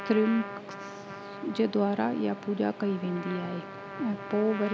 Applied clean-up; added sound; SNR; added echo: none; Trumpet; 12 dB; none.